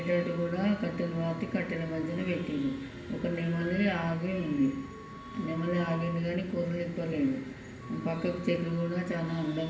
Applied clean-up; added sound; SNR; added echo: none; Wind instrument, woodwind instrument; 19 dB; reverberation time 0.7 s.